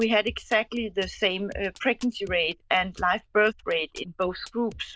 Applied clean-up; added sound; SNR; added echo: neural diffusion model UNIVERSE++.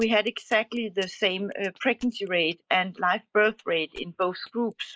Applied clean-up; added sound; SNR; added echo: neural mask model Resemble Enhance denoiser.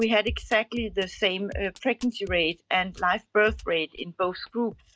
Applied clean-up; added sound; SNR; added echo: neural mask model DeepFilterNet 3.